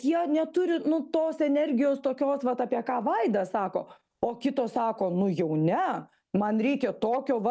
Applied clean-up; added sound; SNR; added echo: none; none; none; none.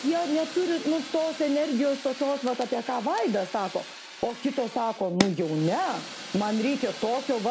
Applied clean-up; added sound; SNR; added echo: none; Fire; 11 dB; none.